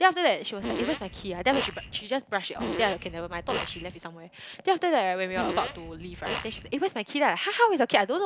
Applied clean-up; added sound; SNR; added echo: none; Fart; 8 dB; none.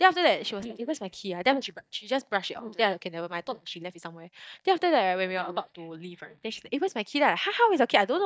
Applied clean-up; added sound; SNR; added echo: neural mask model DeepFilterNet 3.